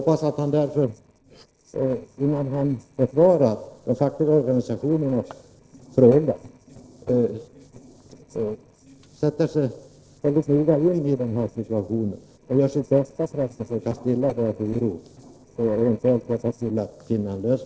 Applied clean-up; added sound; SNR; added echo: neural separator model SepFormer DNS4.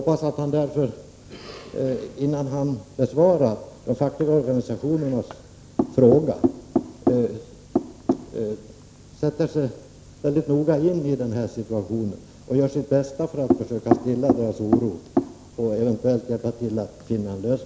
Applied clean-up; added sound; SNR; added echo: none; none; none; none.